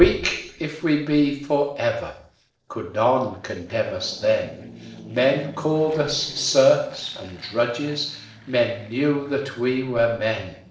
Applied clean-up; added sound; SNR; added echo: neural separator model SepFormer DNS4.